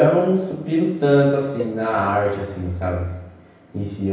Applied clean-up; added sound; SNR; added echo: none; Cowbell; 16 dB; reverberation time 0.9 s.